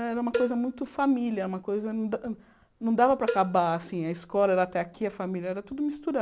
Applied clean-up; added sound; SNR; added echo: none; Cowbell; 12 dB; none.